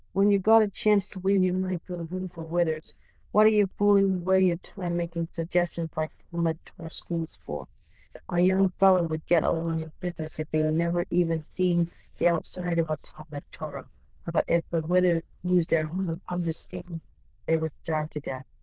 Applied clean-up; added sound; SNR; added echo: neural diffusion model UNIVERSE++.